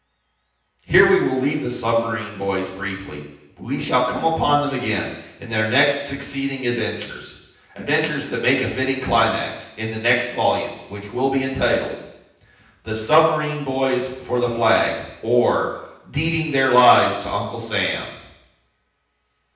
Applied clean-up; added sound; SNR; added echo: none; none; none; reverberation time 0.9 s.